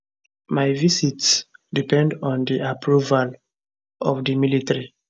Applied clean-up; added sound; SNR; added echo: none; none; none; none.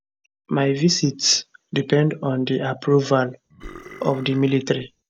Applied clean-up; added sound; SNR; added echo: none; Burping, eructation; 20 dB; none.